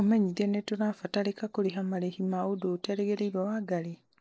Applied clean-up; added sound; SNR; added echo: neural mask model Resemble Enhance denoiser.